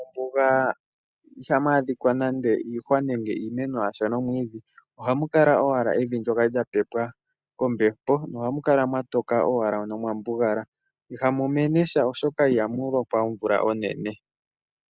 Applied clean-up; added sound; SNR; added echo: none; none; none; none.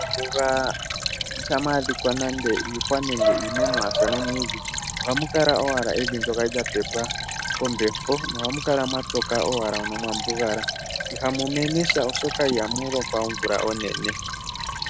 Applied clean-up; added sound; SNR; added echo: none; Stream / Trickle, dribble + Bark / Motor vehicle (road) / Siren; 2 dB; none.